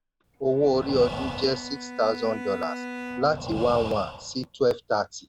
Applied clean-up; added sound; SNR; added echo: none; Breathing + Bowed string instrument; 10 dB; none.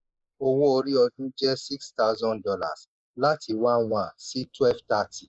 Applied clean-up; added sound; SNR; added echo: neural mask model Resemble Enhance denoiser.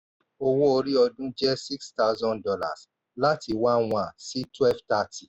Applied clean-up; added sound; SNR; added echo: none; none; none; none.